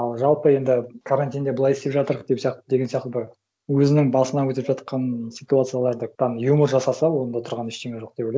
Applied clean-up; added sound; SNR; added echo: none; none; none; none.